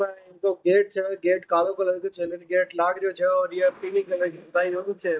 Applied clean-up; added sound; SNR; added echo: neural mask model DeepFilterNet 3.